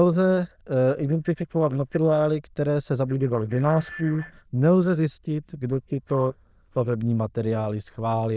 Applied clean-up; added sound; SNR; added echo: neural diffusion model UNIVERSE++.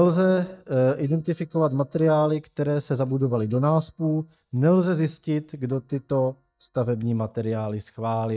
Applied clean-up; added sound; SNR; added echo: neural mask model DeepFilterNet 3.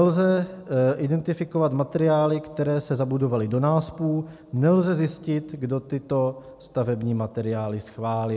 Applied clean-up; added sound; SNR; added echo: none; none; none; none.